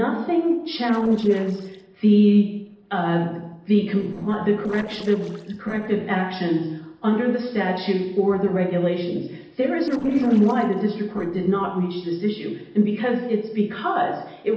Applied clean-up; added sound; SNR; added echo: neural separator model SepFormer DNS4.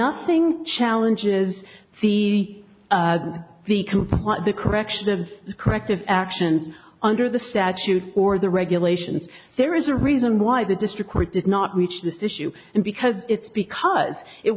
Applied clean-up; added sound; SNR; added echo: none; none; none; none.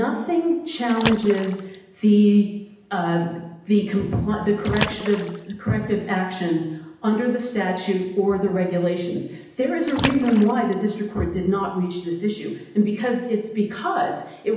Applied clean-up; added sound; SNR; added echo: none; Water / Splash, splatter; 10 dB; reverberation time 0.8 s.